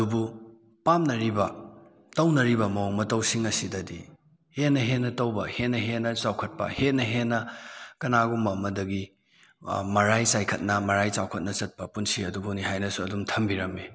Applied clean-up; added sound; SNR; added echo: none; none; none; none.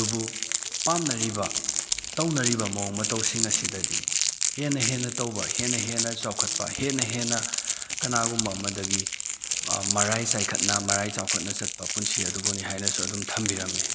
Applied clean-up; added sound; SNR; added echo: none; Crackle; -3 dB; none.